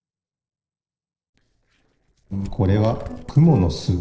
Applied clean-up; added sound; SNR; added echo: neural separator model SepFormer DNS4.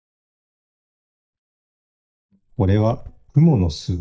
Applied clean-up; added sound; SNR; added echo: neural mask model DeepFilterNet 3.